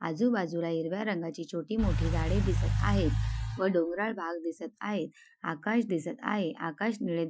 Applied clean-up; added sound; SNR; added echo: classical method Wiener filter.